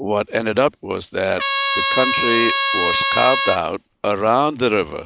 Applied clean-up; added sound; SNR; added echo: none; Trumpet; 0 dB; none.